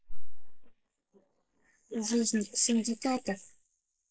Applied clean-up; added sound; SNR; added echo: neural mask model Resemble Enhance denoiser.